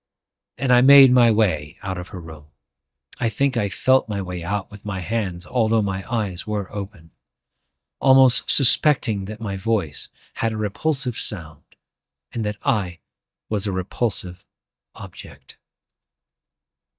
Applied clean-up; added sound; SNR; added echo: neural mask model DeepFilterNet 3.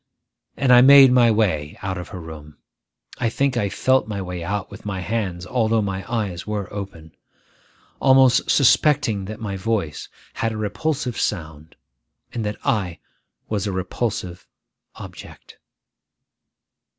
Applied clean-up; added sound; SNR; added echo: none; none; none; none.